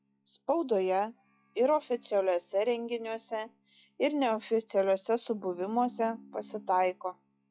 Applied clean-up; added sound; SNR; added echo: classical method log-MMSE.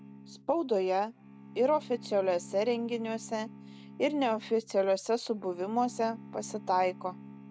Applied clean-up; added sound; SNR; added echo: none; Bowed string instrument; 18 dB; none.